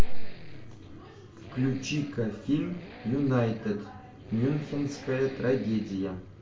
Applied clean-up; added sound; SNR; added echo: none; Accelerating, revving, vroom; 20 dB; reverberation time 0.3 s.